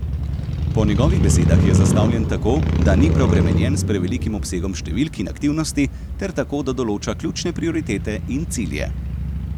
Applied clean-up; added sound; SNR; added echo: none; Motorcycle; -3 dB; none.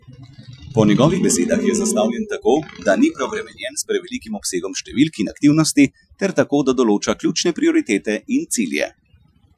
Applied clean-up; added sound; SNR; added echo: classical method Wiener filter.